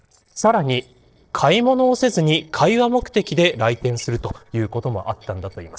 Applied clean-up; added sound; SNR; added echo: neural separator model SepFormer DNS4.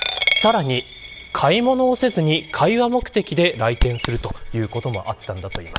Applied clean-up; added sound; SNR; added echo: none; Bird vocalization, bird call, bird song + Coin (dropping); 6 dB; none.